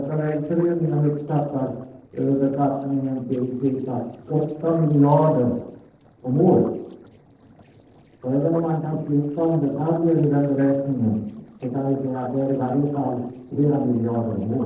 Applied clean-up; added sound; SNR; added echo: neural separator model SepFormer DNS4.